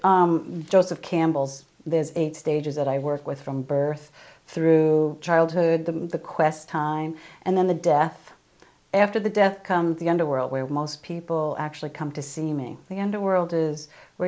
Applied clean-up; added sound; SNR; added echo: none; none; none; none.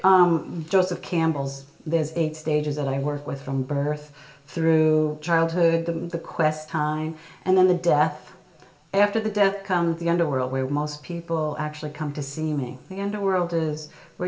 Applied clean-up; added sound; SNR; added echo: none; none; none; reverberation time 0.8 s.